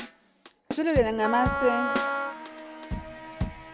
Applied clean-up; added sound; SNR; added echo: none; Wind instrument, woodwind instrument + Drum / Drum kit; 3 dB; none.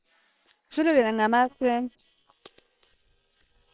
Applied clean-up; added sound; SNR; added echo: neural separator model SepFormer WHAM!.